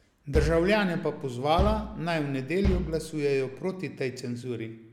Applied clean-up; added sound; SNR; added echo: none; Bass drum; 4 dB; none.